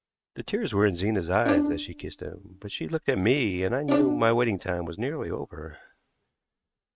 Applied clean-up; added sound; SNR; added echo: neural mask model RNNoise.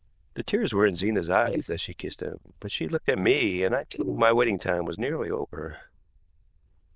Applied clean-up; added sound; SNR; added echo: neural diffusion model UNIVERSE++.